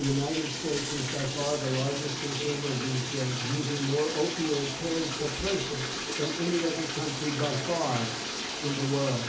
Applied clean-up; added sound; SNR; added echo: none; Bathtub (filling or washing); 4 dB; reverberation time 0.7 s.